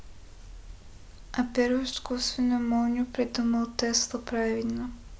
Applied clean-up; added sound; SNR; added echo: none; none; none; none.